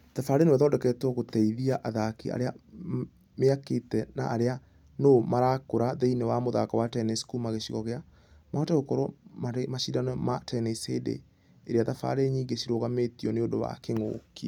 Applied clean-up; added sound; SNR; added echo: none; none; none; none.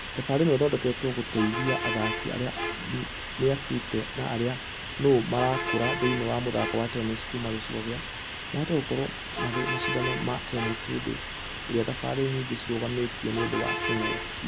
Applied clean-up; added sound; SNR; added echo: none; Bus; 4 dB; none.